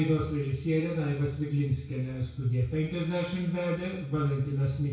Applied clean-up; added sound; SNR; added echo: none; none; none; reverberation time 0.6 s.